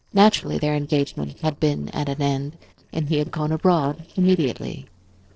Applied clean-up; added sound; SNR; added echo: neural separator model SepFormer DNS4.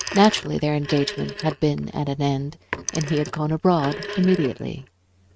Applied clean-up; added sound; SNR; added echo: neural mask model RNNoise.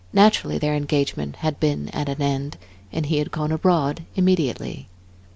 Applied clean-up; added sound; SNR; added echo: none; none; none; none.